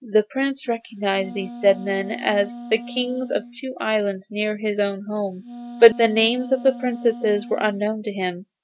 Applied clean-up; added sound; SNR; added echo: none; Wind instrument, woodwind instrument; 15 dB; none.